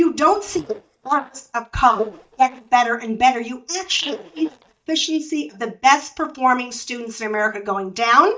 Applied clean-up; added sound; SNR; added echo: neural mask model DeepFilterNet 3.